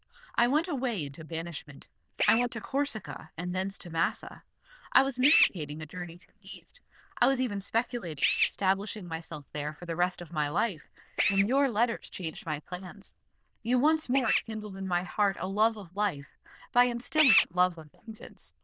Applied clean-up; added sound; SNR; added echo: neural diffusion model UNIVERSE++.